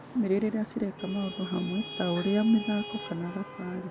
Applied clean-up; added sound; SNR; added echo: none; Traffic noise, roadway noise / Vehicle horn, car horn, honking; 12 dB; none.